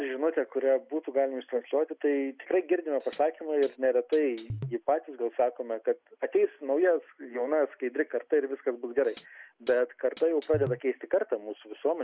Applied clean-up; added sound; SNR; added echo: none; Hi-hat; 14 dB; none.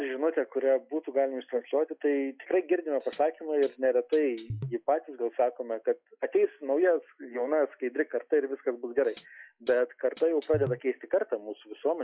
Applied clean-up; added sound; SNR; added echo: classical method log-MMSE.